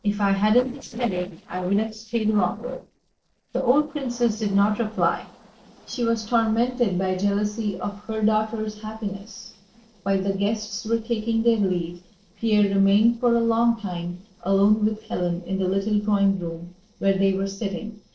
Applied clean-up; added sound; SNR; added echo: neural separator model SepFormer DNS4.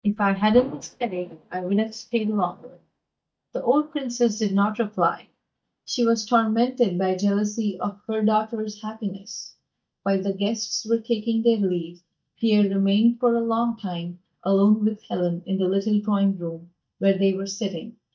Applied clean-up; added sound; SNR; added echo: neural mask model DeepFilterNet 3.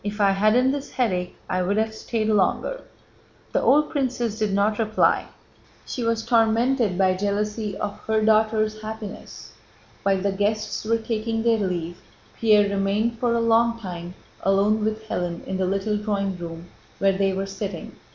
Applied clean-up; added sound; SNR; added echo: none; none; none; none.